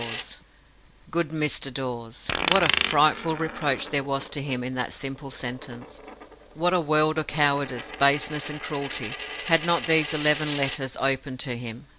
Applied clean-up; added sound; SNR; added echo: none; Coin (dropping); 8 dB; none.